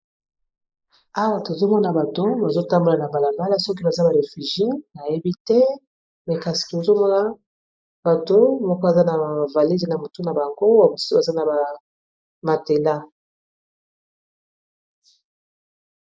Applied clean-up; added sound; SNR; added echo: neural mask model Resemble Enhance denoiser.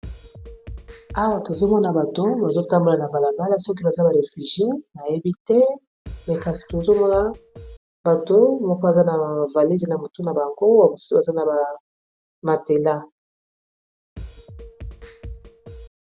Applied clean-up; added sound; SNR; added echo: none; Drum kit; 16 dB; none.